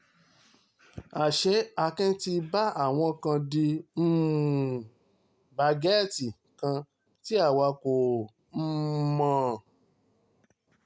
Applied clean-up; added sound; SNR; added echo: none; none; none; none.